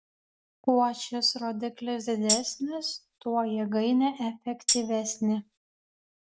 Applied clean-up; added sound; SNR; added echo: none; Tambourine; 2 dB; none.